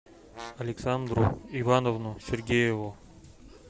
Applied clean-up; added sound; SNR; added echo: none; Brass instrument; 19 dB; none.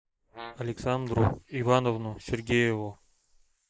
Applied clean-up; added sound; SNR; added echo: neural mask model Resemble Enhance denoiser.